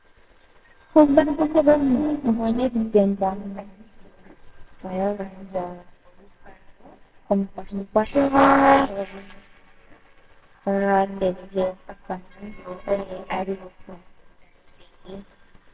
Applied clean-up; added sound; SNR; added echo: neural separator model SepFormer WHAMR!.